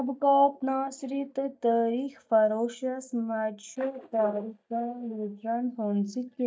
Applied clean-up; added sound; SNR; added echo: neural mask model DeepFilterNet 3.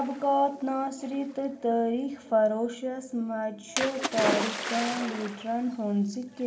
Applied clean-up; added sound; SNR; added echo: none; Splash, splatter; 8 dB; reverberation time 0.6 s.